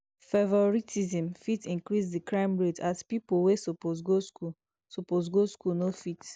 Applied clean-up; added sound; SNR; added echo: none; none; none; none.